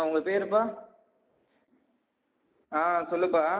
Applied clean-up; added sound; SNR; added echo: neural mask model Resemble Enhance denoiser.